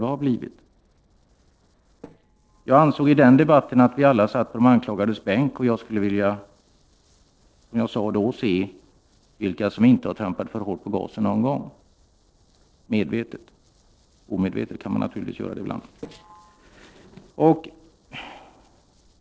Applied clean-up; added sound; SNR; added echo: neural separator model SepFormer DNS4.